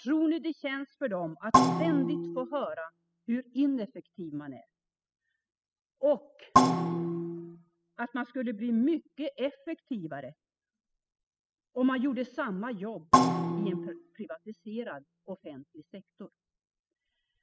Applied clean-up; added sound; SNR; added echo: classical method spectral subtraction.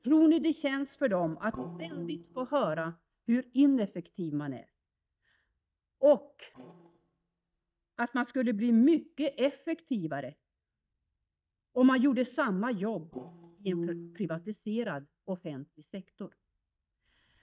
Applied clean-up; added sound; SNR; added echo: neural mask model DeepFilterNet 3.